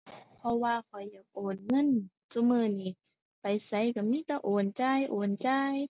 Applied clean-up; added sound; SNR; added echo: none; none; none; none.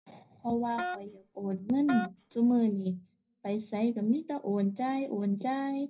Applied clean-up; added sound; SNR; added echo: none; Wind instrument, woodwind instrument; 8 dB; reverberation time 0.4 s.